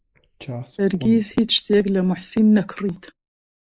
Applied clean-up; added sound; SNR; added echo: neural mask model Resemble Enhance denoiser.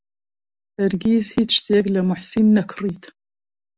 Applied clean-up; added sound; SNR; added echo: none; none; none; none.